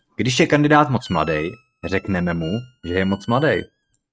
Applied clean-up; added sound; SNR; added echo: neural mask model RNNoise.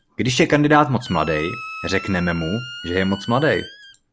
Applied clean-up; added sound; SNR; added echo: none; Squeak; 15 dB; none.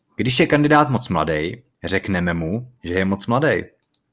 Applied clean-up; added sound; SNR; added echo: none; none; none; none.